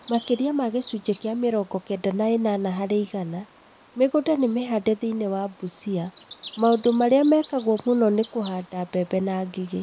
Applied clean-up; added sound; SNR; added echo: none; Bird vocalization, bird call, bird song; 17 dB; none.